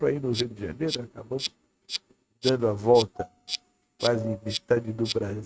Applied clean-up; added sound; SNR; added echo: neural mask model RNNoise.